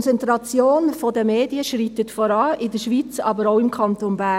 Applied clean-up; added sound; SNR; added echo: none; none; none; none.